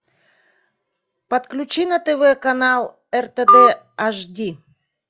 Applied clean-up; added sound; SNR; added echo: classical method log-MMSE.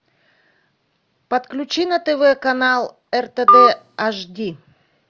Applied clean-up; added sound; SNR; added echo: none; Telephone; -4 dB; none.